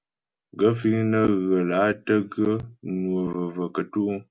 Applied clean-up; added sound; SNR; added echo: none; none; none; none.